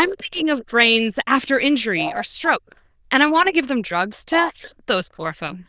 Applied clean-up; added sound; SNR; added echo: neural diffusion model UNIVERSE++.